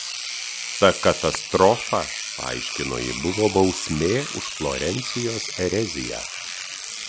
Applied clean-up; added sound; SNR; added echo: none; Engine / Domestic sounds, home sounds; 7 dB; none.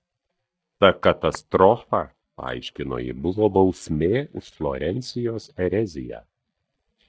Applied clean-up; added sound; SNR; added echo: neural mask model DeepFilterNet 3.